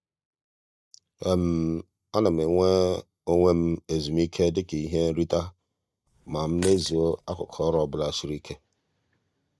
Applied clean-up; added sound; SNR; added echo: neural mask model DeepFilterNet 3.